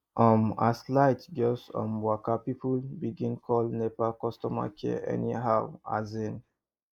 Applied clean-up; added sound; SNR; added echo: neural mask model Resemble Enhance denoiser.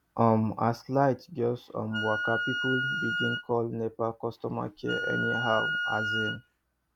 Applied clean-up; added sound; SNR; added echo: none; Wind instrument, woodwind instrument; 3 dB; none.